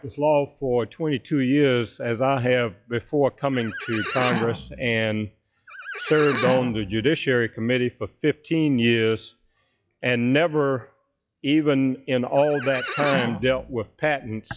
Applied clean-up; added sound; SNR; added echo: classical method log-MMSE.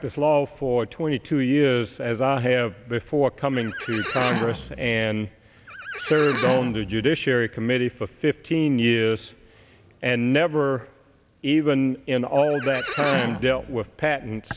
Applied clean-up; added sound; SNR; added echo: none; Livestock, farm animals, working animals; 8 dB; none.